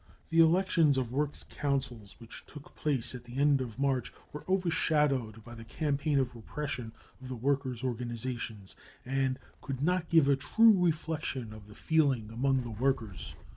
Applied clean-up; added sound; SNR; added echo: none; Wind; 18 dB; none.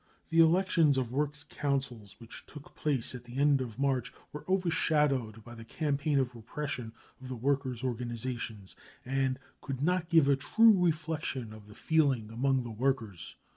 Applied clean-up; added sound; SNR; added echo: none; none; none; none.